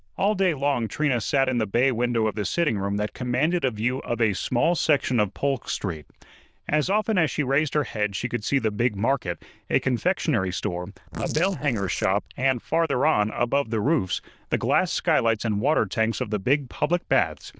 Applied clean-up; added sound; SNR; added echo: neural diffusion model UNIVERSE++.